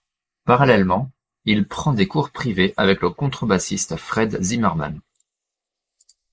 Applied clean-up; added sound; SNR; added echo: neural mask model Resemble Enhance denoiser.